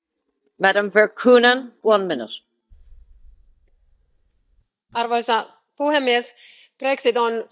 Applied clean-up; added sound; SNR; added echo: neural mask model DeepFilterNet 3.